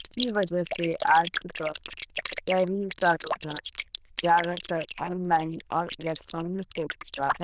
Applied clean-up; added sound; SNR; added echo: neural diffusion model UNIVERSE++.